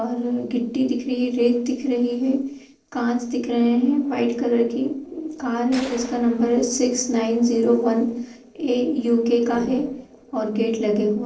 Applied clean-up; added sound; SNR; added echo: neural separator model SepFormer DNS4.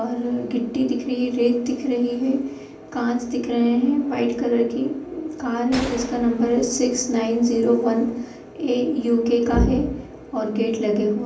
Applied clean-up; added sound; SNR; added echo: none; Gunshot, gunfire; 15 dB; reverberation time 0.6 s.